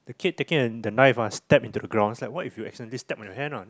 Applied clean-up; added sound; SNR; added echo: none; none; none; none.